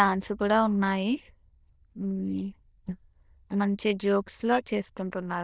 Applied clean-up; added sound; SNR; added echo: neural diffusion model UNIVERSE++.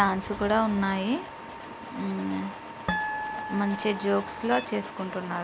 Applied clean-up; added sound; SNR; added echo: none; Harp; 6 dB; none.